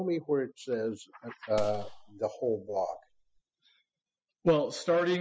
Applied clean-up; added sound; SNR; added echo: classical method spectral subtraction.